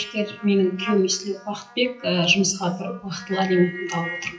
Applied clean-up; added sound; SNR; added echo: classical method WPE with log-MMSE.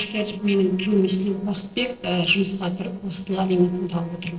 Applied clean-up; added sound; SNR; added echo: neural separator model SepFormer DNS4.